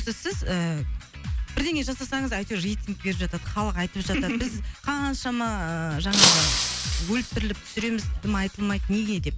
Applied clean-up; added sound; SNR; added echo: none; Shatter; -3 dB; none.